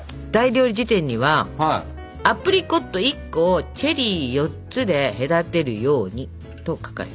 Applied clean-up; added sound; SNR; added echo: none; none; none; none.